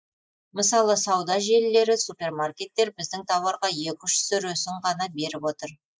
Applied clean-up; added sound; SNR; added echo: neural mask model Resemble Enhance denoiser.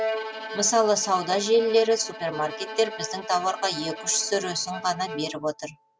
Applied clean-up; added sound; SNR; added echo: none; Bowed string instrument; 11 dB; none.